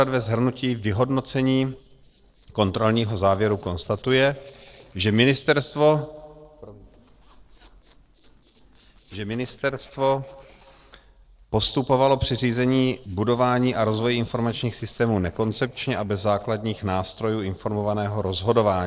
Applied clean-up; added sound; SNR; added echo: neural separator model SepFormer DNS4.